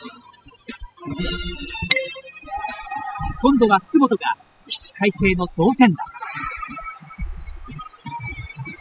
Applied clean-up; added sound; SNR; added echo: classical method spectral subtraction.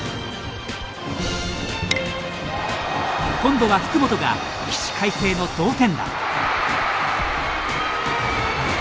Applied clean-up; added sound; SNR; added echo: none; Bowed string instrument; 16 dB; none.